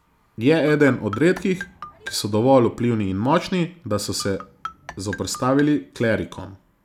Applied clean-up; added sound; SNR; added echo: none; Marimba, xylophone; 16 dB; none.